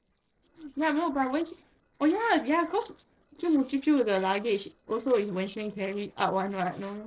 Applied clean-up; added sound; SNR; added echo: neural separator model SepFormer DNS4.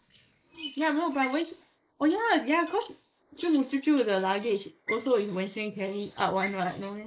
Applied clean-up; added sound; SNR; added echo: neural mask model Resemble Enhance denoiser.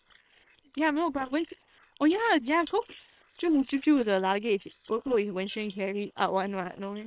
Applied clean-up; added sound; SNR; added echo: neural separator model SepFormer WHAM!.